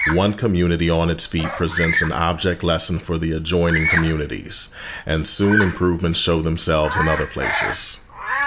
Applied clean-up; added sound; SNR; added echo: none; Bird vocalization, bird call, bird song; 6 dB; none.